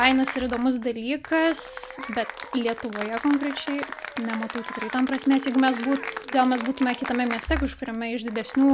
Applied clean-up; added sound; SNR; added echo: none; Applause / Cheering; 11 dB; none.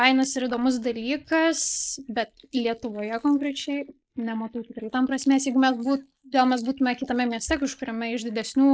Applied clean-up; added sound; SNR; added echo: neural mask model Resemble Enhance denoiser.